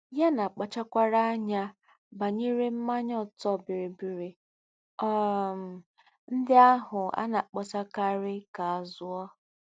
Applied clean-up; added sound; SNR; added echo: none; none; none; none.